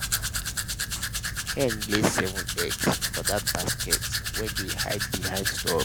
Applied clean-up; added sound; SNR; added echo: none; Domestic sounds, home sounds; -2 dB; none.